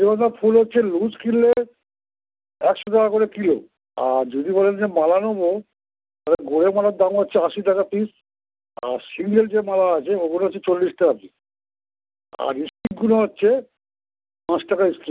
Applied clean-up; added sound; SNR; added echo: none; none; none; none.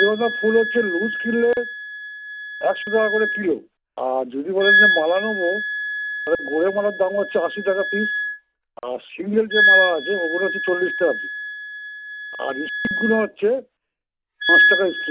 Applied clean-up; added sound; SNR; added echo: none; Wind instrument, woodwind instrument; 0 dB; none.